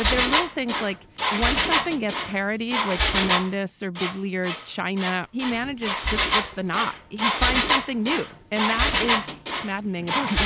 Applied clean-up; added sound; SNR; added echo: none; Engine; -2 dB; none.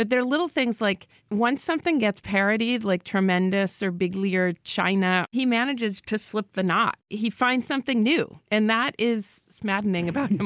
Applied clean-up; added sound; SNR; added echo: none; none; none; none.